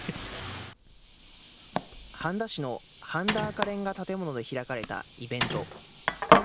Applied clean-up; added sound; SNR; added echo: none; Mechanisms + Domestic sounds, home sounds; -3 dB; none.